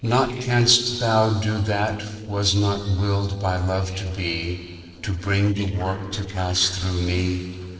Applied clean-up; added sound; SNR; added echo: neural separator model SepFormer DNS4.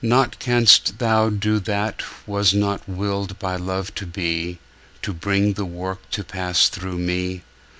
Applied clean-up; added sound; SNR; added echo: none; none; none; none.